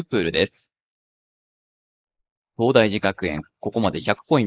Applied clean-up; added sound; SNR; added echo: neural mask model Resemble Enhance denoiser.